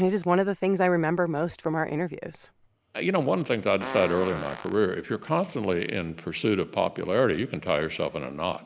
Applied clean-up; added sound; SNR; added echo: none; Fart; 13 dB; none.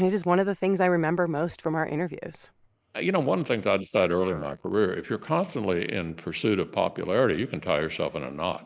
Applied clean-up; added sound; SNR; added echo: neural mask model Resemble Enhance denoiser.